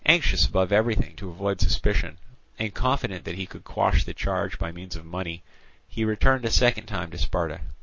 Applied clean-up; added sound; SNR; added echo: none; none; none; none.